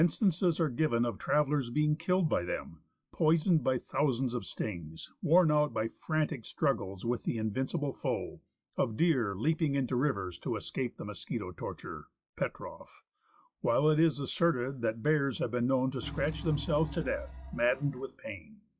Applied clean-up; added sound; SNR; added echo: classical method log-MMSE.